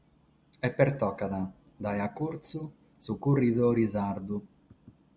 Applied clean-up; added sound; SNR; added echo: none; none; none; none.